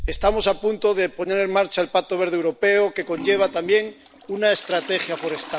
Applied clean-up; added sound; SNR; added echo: none; Trickle, dribble / Toilet flush; 14 dB; none.